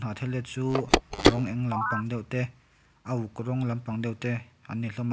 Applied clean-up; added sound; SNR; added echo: none; Telephone; -3 dB; none.